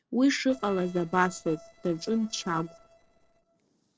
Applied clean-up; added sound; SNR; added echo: neural separator model SepFormer DNS4.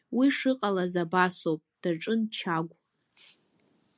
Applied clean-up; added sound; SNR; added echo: none; none; none; none.